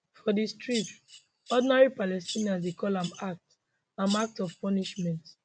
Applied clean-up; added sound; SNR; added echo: none; Bird vocalization, bird call, bird song; 14 dB; none.